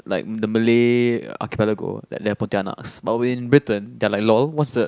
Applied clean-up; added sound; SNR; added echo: none; none; none; none.